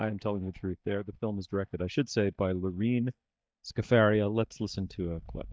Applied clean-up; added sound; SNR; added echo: neural mask model DeepFilterNet 3.